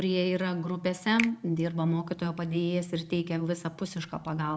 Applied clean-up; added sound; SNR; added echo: none; Finger snapping; 13 dB; none.